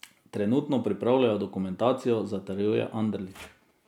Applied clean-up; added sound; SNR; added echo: none; none; none; none.